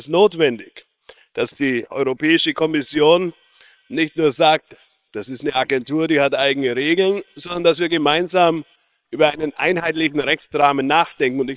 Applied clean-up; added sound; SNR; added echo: neural separator model SepFormer WHAM!.